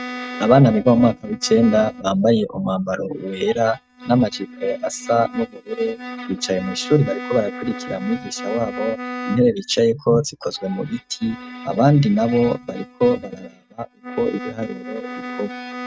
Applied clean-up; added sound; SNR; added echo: neural mask model RNNoise.